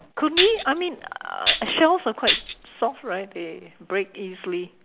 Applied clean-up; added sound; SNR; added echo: none; Tambourine; -1 dB; none.